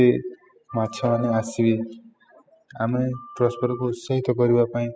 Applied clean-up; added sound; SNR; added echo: classical method spectral subtraction.